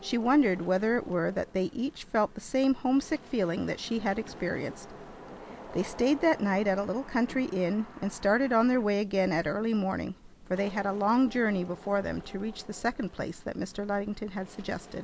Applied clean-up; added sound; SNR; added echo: none; Wind / Rain; 19 dB; none.